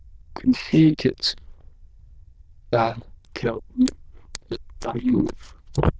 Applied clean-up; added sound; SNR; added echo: neural diffusion model UNIVERSE++.